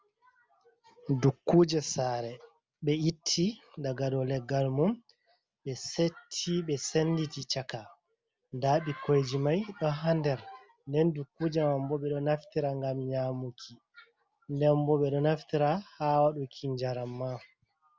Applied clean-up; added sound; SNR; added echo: none; none; none; none.